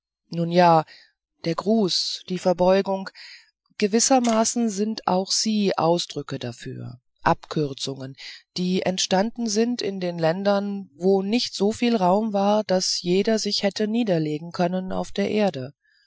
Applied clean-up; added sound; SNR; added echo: classical method Wiener filter.